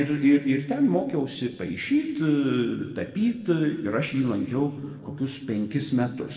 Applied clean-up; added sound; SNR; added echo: neural separator model SepFormer DNS4.